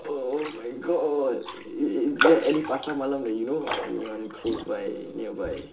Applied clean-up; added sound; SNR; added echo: none; Raindrop; 6 dB; reverberation time 0.2 s.